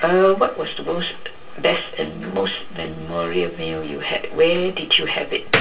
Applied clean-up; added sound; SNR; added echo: none; Slam; 11 dB; reverberation time 0.2 s.